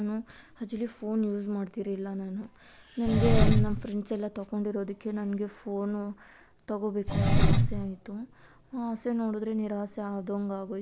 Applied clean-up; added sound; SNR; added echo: none; Engine; -2 dB; none.